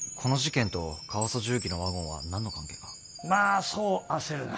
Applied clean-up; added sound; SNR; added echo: none; Chime; 11 dB; none.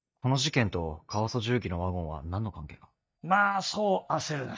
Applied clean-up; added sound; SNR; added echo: neural mask model DeepFilterNet 3.